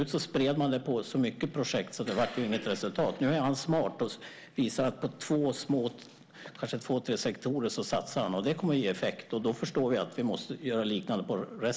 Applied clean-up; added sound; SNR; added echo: none; none; none; none.